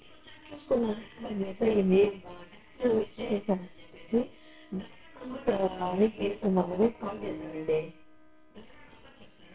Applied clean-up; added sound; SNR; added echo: neural separator model SepFormer WHAMR!.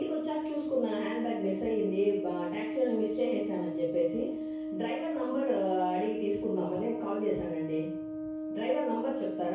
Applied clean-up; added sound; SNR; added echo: none; Brass instrument; 4 dB; reverberation time 0.6 s.